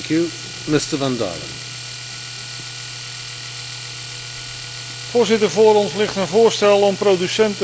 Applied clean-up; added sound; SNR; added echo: none; Domestic sounds, home sounds; 12 dB; none.